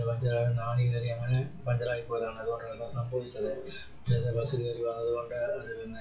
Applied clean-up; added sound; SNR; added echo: classical method WPE with log-MMSE.